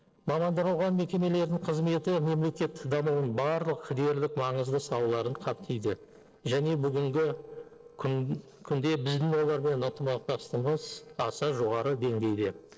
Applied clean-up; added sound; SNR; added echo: neural separator model SepFormer DNS4.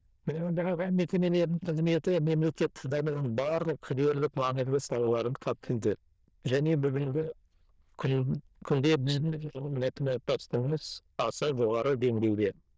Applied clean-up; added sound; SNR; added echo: neural diffusion model UNIVERSE++.